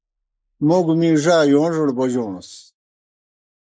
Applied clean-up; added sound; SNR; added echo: neural mask model Resemble Enhance denoiser.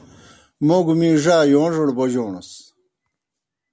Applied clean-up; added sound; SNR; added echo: none; none; none; none.